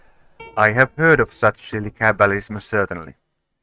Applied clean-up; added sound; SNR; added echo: neural mask model RNNoise.